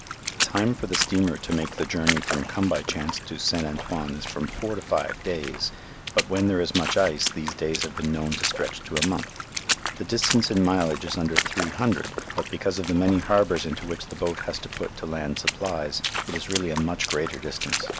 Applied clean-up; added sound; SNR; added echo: none; Water / Splash, splatter; 5 dB; none.